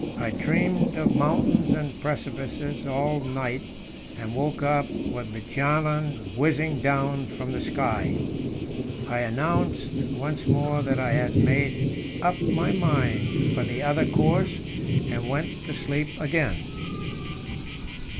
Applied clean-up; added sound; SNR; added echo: none; Thunder; -2 dB; none.